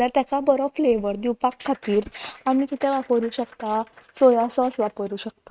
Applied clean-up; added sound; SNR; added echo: neural mask model RNNoise.